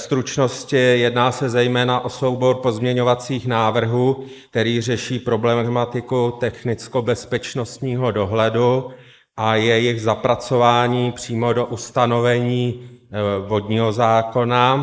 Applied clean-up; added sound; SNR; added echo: neural mask model Resemble Enhance denoiser.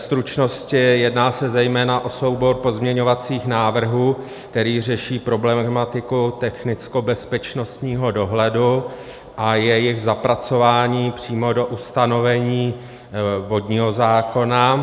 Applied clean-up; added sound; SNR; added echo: none; none; none; none.